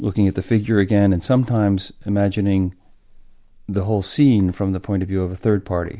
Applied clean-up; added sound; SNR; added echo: none; none; none; none.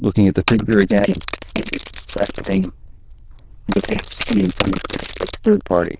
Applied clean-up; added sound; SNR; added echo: neural diffusion model UNIVERSE++.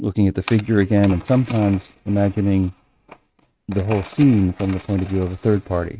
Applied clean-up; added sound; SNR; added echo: neural mask model RNNoise.